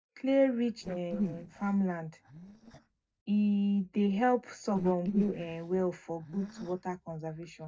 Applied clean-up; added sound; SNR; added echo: neural separator model SepFormer DNS4.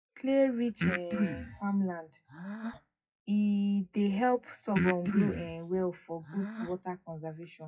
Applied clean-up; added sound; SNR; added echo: classical method WPE with log-MMSE.